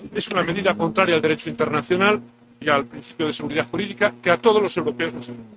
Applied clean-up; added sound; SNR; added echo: neural mask model RNNoise.